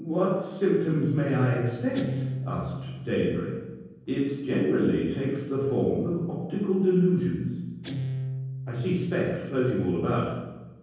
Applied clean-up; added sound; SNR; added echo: none; Guitar; 12 dB; reverberation time 1.3 s.